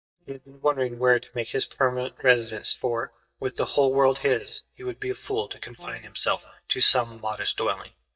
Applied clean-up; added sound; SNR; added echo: neural mask model DeepFilterNet 3.